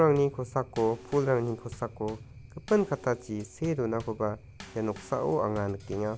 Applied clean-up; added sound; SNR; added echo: none; Bass drum / Snare drum / Drum kit; 17 dB; none.